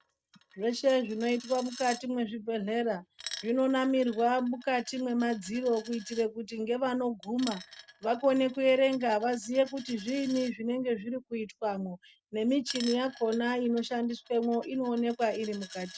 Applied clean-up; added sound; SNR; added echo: none; Coin (dropping); 19 dB; none.